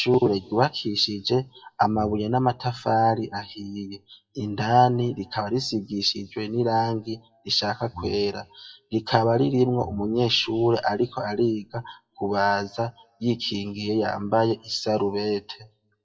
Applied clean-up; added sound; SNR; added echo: classical method WPE with log-MMSE.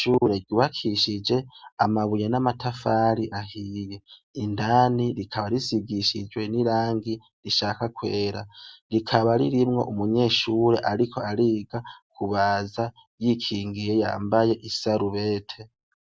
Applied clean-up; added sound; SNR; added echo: none; none; none; none.